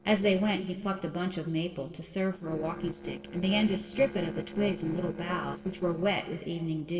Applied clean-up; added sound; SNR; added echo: neural separator model SepFormer DNS4.